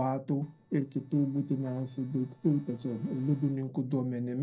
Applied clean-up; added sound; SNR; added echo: neural separator model SepFormer DNS4.